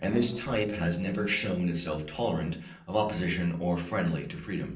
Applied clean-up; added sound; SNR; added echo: neural separator model SepFormer DNS4.